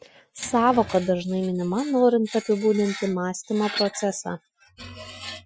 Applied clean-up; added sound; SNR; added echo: classical method Wiener filter.